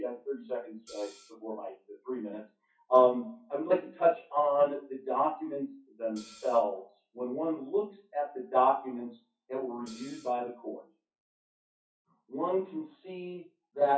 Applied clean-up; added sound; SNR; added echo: classical method WPE with log-MMSE.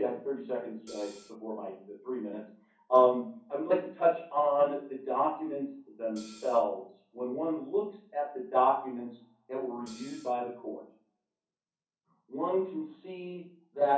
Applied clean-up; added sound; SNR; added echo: none; Hi-hat; 20 dB; reverberation time 0.6 s.